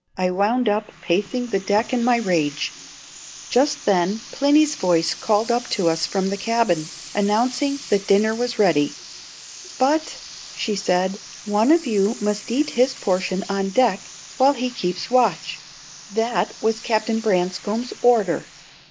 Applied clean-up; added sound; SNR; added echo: neural mask model Resemble Enhance denoiser.